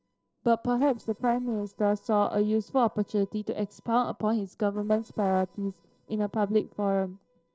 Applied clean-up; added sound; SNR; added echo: neural separator model SepFormer DNS4.